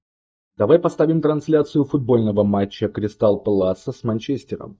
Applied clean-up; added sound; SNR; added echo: neural mask model DeepFilterNet 3.